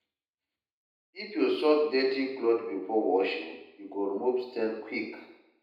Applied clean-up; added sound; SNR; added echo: none; none; none; reverberation time 0.8 s.